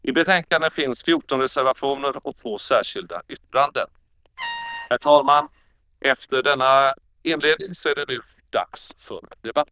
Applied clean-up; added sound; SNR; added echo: neural diffusion model UNIVERSE++.